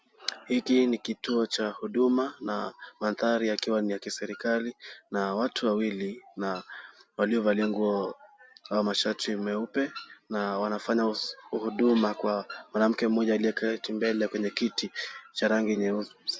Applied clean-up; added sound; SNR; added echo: none; none; none; none.